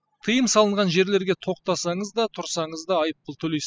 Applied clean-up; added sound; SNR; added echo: classical method spectral subtraction.